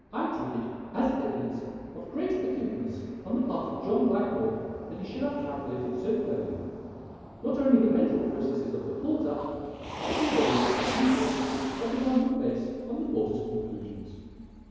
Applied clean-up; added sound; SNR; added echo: none; Motor vehicle (road); 10 dB; reverberation time 2.2 s.